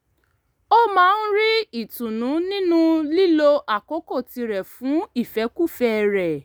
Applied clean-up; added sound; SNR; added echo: none; none; none; none.